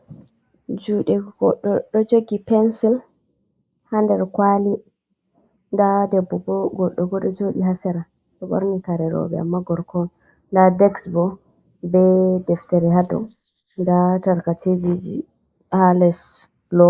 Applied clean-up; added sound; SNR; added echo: neural mask model Resemble Enhance denoiser.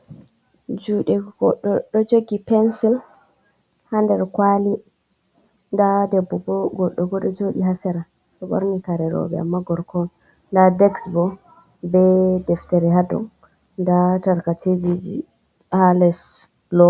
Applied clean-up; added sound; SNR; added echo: none; none; none; none.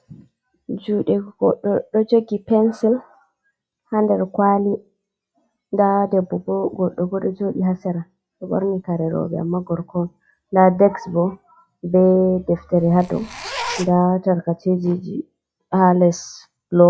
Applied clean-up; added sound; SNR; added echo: classical method log-MMSE.